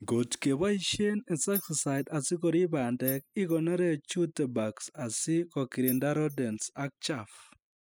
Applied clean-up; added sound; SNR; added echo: classical method spectral subtraction.